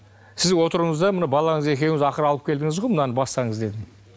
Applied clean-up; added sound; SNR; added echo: none; none; none; none.